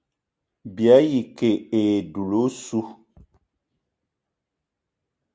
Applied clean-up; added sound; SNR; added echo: none; none; none; none.